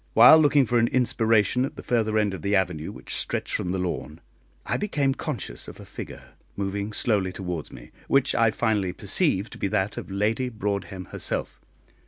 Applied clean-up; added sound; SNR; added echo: none; none; none; none.